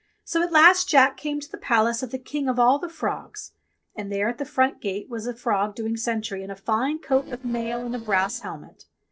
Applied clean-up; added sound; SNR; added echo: neural separator model SepFormer DNS4.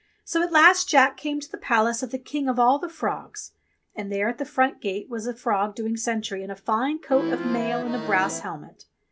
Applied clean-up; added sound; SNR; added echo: none; Accordion; 5 dB; none.